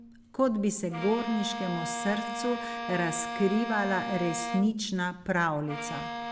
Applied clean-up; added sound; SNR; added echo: none; Bowed string instrument; 7 dB; none.